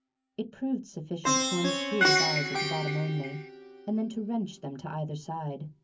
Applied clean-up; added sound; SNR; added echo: none; Plucked string instrument; -1 dB; reverberation time 0.3 s.